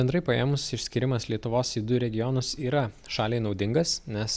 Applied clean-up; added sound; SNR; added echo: none; none; none; none.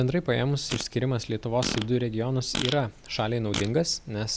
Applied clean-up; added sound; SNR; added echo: none; Fart; 10 dB; none.